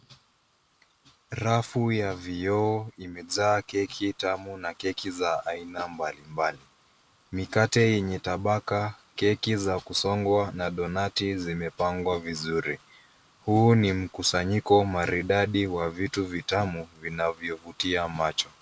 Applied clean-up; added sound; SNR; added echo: none; none; none; none.